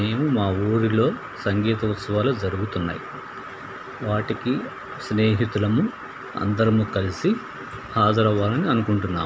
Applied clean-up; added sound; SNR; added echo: none; none; none; none.